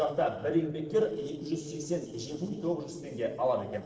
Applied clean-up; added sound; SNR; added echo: neural separator model SepFormer DNS4.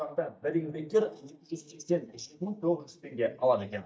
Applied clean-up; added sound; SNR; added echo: neural mask model DeepFilterNet 3.